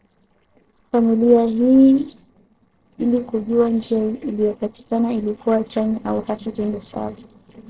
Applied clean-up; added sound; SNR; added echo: neural separator model SepFormer DNS4.